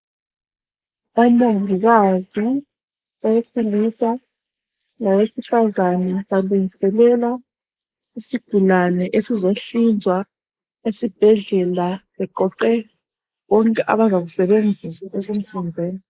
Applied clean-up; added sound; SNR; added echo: neural mask model Resemble Enhance denoiser.